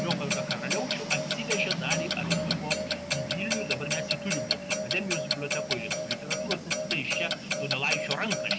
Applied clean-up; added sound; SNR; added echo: none; Clock; -3 dB; none.